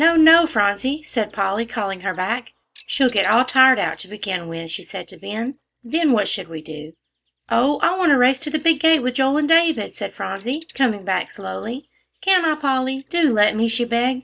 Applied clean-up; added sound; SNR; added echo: neural mask model DeepFilterNet 3.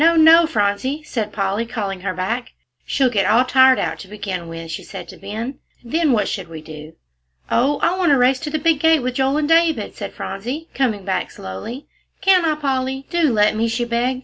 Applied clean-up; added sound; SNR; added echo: none; none; none; none.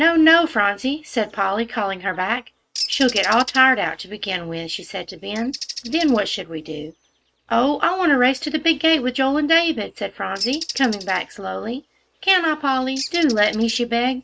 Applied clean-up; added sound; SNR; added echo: neural mask model RNNoise.